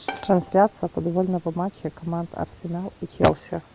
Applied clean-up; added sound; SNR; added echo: none; Bowed string instrument; 17 dB; none.